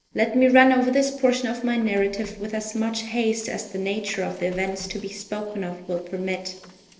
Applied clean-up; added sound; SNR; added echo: neural separator model SepFormer DNS4.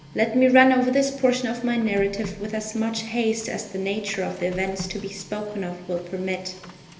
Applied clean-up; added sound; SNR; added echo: none; Printer; 18 dB; reverberation time 1.4 s.